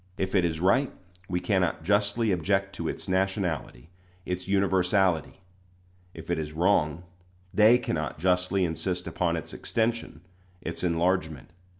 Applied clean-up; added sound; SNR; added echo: none; none; none; none.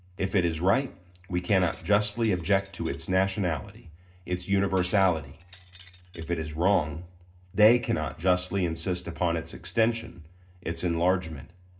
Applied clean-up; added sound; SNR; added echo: none; Shatter; 18 dB; reverberation time 0.2 s.